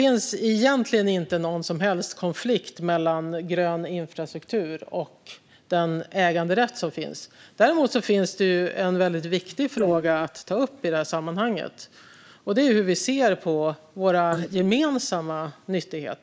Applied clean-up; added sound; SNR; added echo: neural mask model Resemble Enhance denoiser.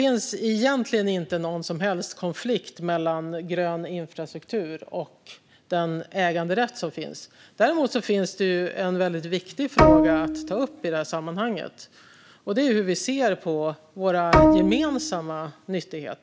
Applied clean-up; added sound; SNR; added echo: none; Bowed string instrument; -4 dB; none.